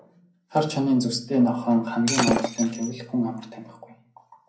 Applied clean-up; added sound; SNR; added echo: none; Shatter; 4 dB; reverberation time 0.6 s.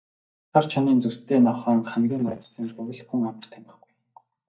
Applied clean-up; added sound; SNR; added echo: neural mask model DeepFilterNet 3.